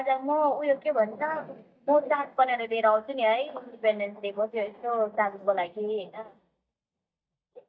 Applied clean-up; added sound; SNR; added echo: neural mask model DeepFilterNet 3.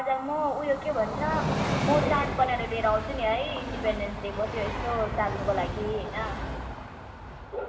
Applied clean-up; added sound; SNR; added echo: none; Train; 3 dB; reverberation time 1.7 s.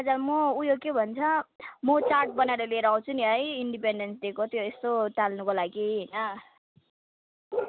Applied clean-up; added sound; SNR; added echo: none; none; none; none.